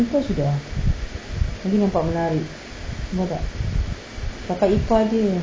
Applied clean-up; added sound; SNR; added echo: none; none; none; none.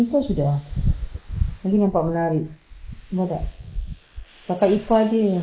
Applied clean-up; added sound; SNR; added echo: neural mask model Resemble Enhance denoiser.